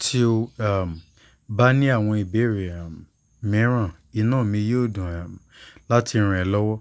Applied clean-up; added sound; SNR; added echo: none; none; none; none.